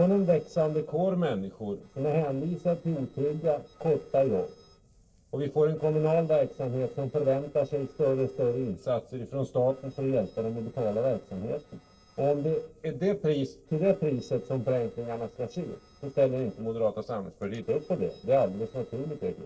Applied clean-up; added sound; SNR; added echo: neural separator model SepFormer DNS4.